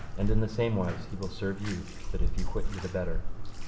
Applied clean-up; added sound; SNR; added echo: none; Bathtub (filling or washing); -3 dB; reverberation time 1.0 s.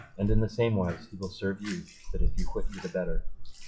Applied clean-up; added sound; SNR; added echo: classical method WPE with log-MMSE.